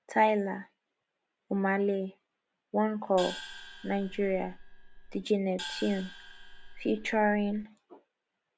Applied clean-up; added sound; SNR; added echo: none; Gong; 12 dB; none.